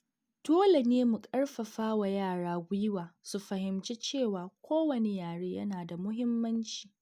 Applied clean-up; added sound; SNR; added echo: none; none; none; none.